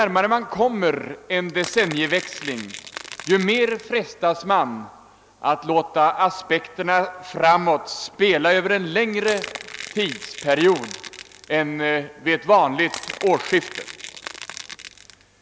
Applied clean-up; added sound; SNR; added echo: none; Crackle / Crushing; 14 dB; none.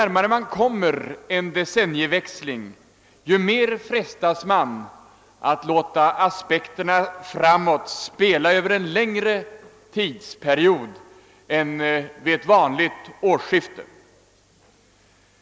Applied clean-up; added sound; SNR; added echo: none; none; none; none.